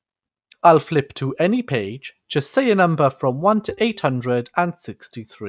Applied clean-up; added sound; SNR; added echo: neural mask model RNNoise.